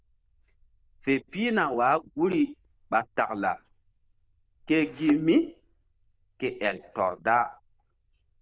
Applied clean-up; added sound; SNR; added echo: neural diffusion model UNIVERSE++.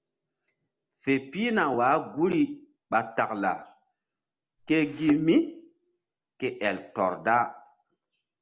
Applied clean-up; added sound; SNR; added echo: none; Thump, thud; 13 dB; none.